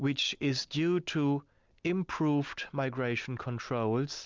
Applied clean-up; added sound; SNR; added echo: none; none; none; none.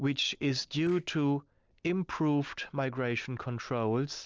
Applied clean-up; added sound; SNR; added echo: neural separator model SepFormer DNS4.